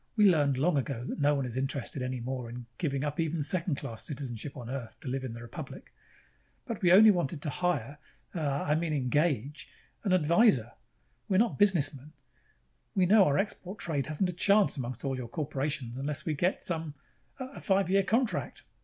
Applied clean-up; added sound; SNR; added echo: none; none; none; none.